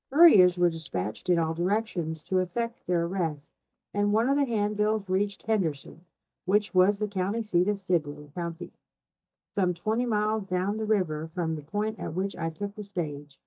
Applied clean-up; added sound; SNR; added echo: neural mask model DeepFilterNet 3.